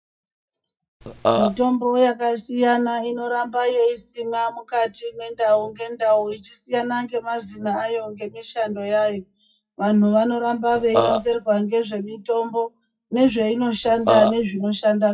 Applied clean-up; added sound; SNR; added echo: classical method WPE with log-MMSE.